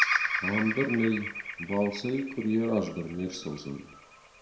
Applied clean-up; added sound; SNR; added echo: none; Bird vocalization, bird call, bird song; 3 dB; reverberation time 0.6 s.